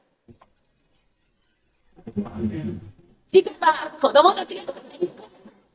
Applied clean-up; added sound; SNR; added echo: neural mask model DeepFilterNet 3.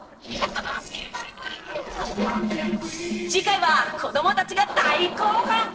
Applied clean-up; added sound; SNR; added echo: neural separator model SepFormer DNS4.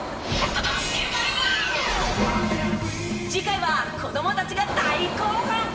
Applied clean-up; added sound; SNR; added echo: none; Engine; 10 dB; reverberation time 2.0 s.